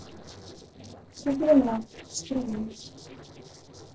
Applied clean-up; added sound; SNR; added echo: neural separator model SepFormer DNS4.